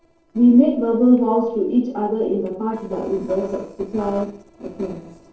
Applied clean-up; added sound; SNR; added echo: neural separator model SepFormer DNS4.